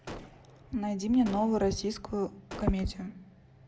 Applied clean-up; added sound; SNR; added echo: none; Gunshot, gunfire; 17 dB; none.